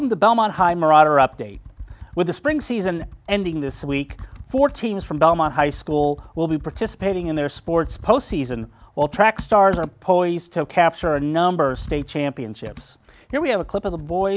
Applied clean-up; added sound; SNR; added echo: none; Computer keyboard; 18 dB; none.